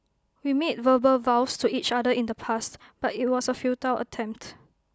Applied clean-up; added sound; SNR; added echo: none; none; none; none.